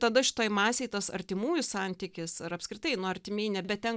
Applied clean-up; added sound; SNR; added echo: none; none; none; none.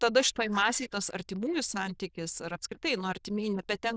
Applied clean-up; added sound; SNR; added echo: neural diffusion model UNIVERSE++.